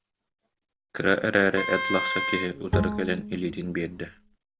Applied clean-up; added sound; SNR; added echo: none; Bowed string instrument + Wind instrument, woodwind instrument; 2 dB; none.